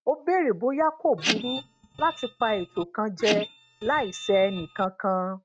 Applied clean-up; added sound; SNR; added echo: neural mask model RNNoise.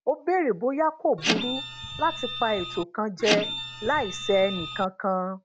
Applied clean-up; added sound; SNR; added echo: none; Printer; 4 dB; none.